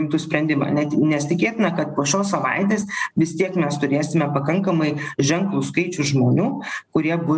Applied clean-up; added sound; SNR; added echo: none; none; none; none.